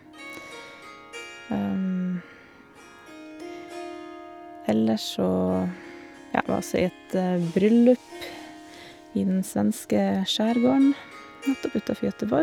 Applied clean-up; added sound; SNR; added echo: none; Harp; 17 dB; none.